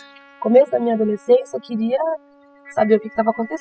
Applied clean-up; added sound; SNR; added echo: classical method spectral subtraction.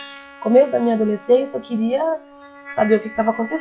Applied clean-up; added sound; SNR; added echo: classical method log-MMSE.